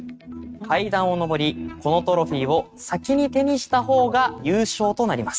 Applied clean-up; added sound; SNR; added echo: neural mask model RNNoise.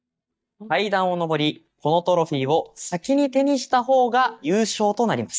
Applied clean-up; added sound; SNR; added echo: neural mask model DeepFilterNet 3.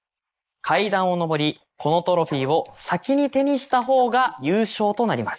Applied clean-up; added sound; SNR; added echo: neural mask model Resemble Enhance denoiser.